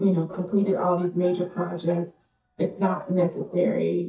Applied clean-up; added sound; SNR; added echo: neural mask model DeepFilterNet 3.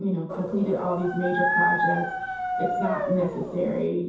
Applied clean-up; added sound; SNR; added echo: none; Dog; 0 dB; reverberation time 0.6 s.